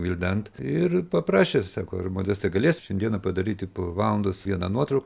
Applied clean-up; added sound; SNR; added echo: none; none; none; none.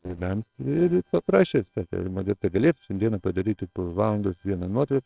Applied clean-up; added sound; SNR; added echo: neural separator model SepFormer WHAMR!.